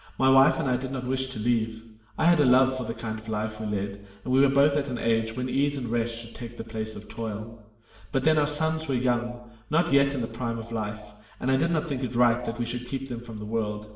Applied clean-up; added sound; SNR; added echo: none; Brass instrument; 19 dB; reverberation time 0.8 s.